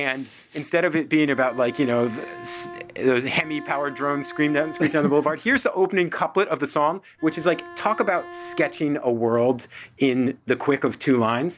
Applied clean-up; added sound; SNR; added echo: none; Bowed string instrument; 16 dB; none.